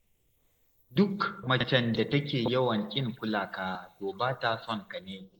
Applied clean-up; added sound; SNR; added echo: neural mask model Resemble Enhance denoiser.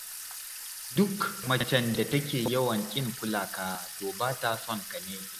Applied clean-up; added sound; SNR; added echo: none; Sink (filling or washing) / Water tap, faucet; 10 dB; none.